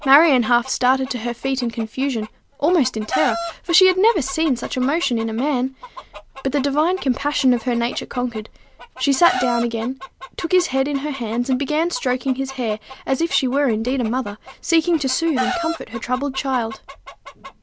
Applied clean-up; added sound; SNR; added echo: none; Chicken, rooster; 12 dB; none.